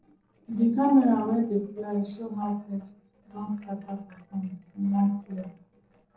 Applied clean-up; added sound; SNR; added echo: neural separator model SepFormer DNS4.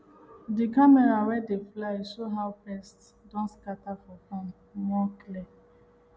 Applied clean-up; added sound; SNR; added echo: none; none; none; none.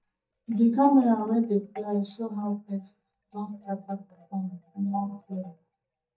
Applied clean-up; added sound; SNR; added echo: neural mask model DeepFilterNet 3.